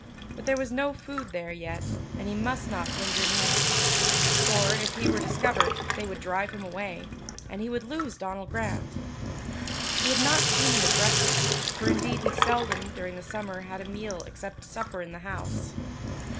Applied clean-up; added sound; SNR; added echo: none; Sink (filling or washing); -4 dB; none.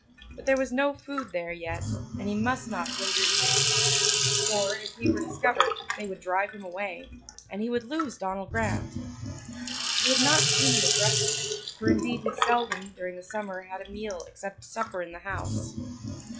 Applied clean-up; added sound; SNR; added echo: classical method log-MMSE.